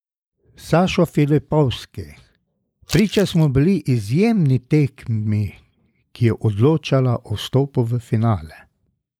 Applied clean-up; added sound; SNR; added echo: neural mask model Resemble Enhance denoiser.